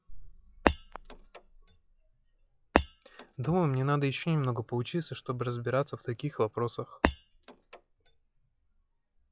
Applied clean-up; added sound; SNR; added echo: classical method log-MMSE.